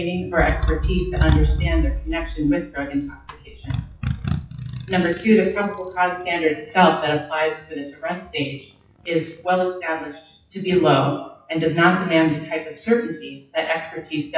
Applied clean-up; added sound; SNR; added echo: classical method WPE with log-MMSE.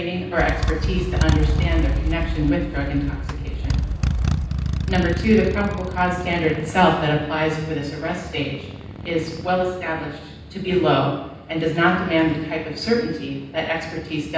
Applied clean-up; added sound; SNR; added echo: none; Motorcycle; 3 dB; reverberation time 0.9 s.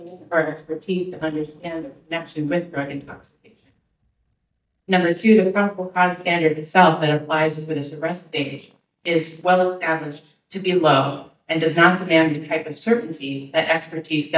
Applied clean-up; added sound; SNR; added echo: neural mask model DeepFilterNet 3.